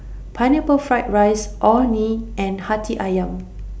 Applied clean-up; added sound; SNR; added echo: none; none; none; none.